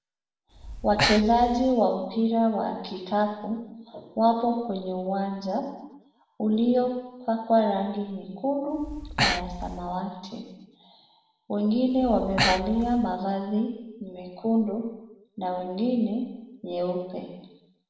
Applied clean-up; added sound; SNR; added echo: none; Breathing; 3 dB; reverberation time 0.9 s.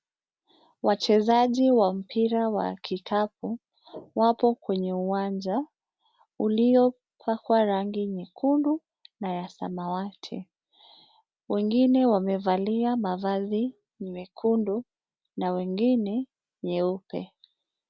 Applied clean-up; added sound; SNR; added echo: none; none; none; none.